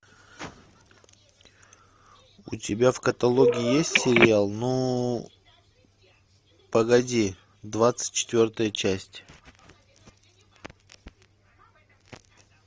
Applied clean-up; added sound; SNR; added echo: none; Telephone; -3 dB; none.